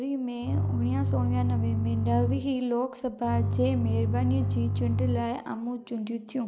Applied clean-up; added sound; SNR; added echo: none; Bowed string instrument; -2 dB; none.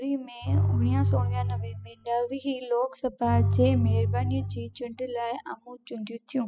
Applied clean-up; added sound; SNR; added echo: classical method spectral subtraction.